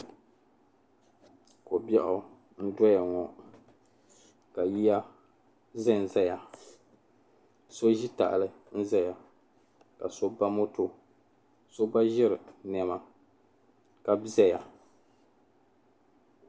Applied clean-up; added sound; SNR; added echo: none; none; none; none.